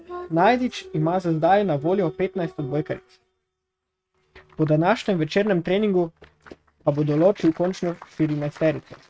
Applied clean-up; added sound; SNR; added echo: neural mask model RNNoise.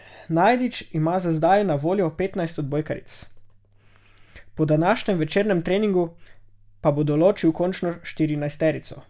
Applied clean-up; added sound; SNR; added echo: none; none; none; none.